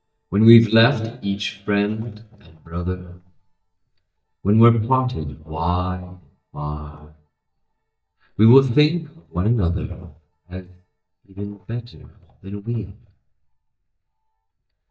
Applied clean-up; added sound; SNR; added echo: neural mask model DeepFilterNet 3.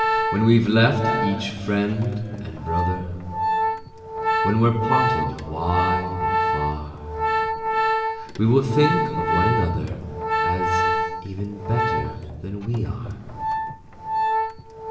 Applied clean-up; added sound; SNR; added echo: none; Organ; 0 dB; reverberation time 2.4 s.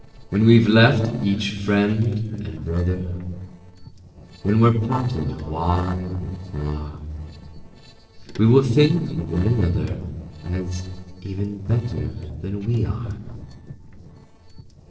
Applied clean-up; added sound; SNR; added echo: neural separator model SepFormer DNS4.